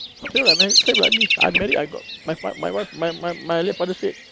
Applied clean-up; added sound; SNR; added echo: none; Bird vocalization, bird call, bird song; -2 dB; none.